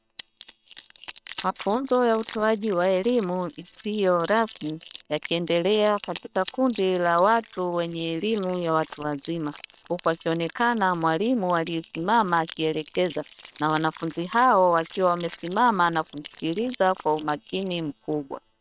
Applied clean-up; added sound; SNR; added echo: neural separator model SepFormer WHAM!.